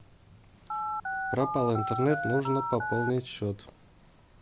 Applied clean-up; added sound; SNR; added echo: none; Telephone; 2 dB; none.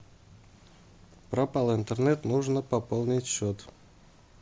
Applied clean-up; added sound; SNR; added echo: none; none; none; none.